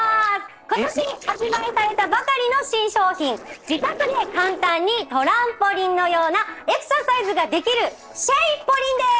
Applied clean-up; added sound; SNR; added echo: neural separator model SepFormer DNS4.